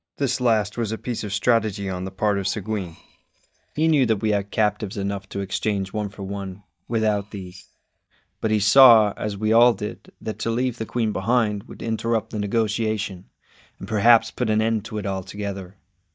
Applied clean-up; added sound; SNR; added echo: neural mask model DeepFilterNet 3.